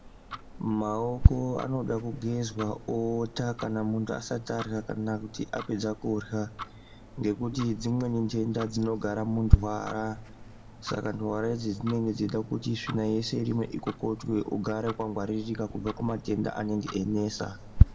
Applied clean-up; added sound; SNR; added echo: none; Tick-tock; 1 dB; reverberation time 2.0 s.